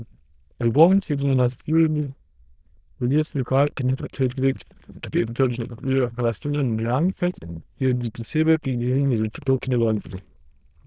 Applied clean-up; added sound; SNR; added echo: neural diffusion model UNIVERSE++.